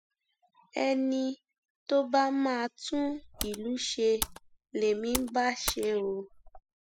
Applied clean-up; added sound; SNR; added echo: classical method spectral subtraction.